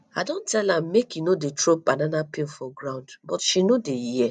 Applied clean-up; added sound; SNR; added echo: none; none; none; none.